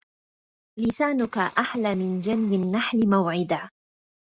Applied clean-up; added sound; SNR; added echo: neural mask model RNNoise.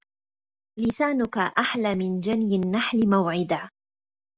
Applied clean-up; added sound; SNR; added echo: none; none; none; none.